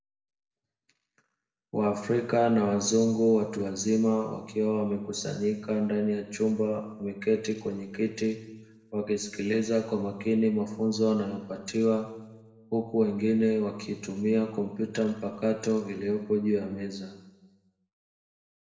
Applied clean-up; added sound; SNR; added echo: none; none; none; reverberation time 1.0 s.